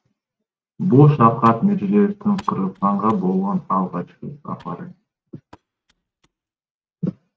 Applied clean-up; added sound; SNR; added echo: neural mask model RNNoise.